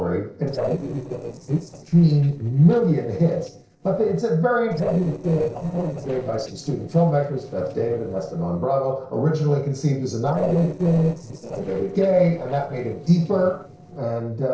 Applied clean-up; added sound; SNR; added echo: neural separator model SepFormer DNS4.